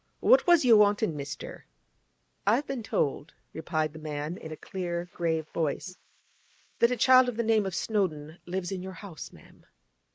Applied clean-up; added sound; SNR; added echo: neural mask model Resemble Enhance denoiser.